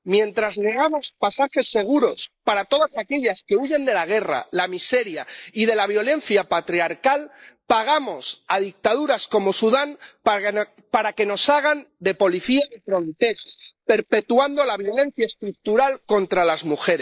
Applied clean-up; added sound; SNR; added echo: neural mask model Resemble Enhance denoiser.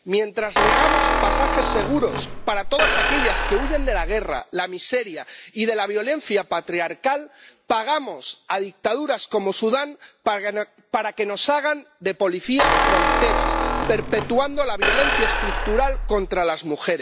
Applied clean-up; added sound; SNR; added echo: none; Squeak; -2 dB; none.